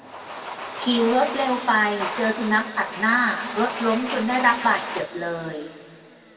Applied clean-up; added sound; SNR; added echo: none; Domestic sounds, home sounds; 9 dB; reverberation time 1.5 s.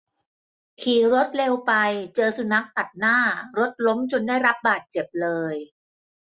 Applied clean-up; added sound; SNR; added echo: none; none; none; none.